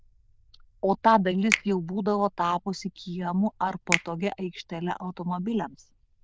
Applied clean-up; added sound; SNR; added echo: neural diffusion model UNIVERSE++.